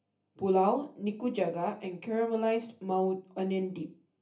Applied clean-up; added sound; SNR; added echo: none; none; none; reverberation time 0.3 s.